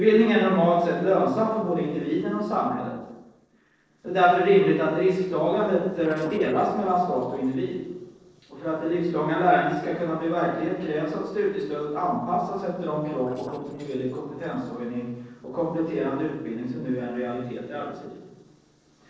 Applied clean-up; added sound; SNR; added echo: neural separator model SepFormer DNS4.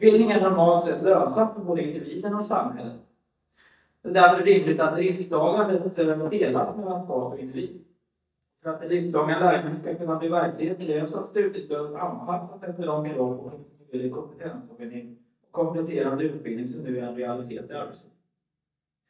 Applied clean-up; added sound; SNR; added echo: neural mask model DeepFilterNet 3.